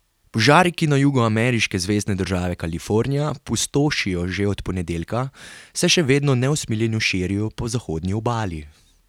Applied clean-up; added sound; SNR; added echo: none; none; none; none.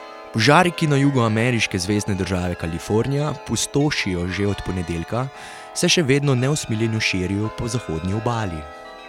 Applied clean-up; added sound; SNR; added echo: none; Chime; 17 dB; none.